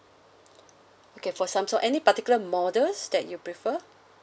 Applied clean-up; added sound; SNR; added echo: none; none; none; none.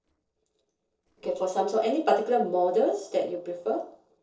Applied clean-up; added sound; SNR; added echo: neural separator model SepFormer DNS4.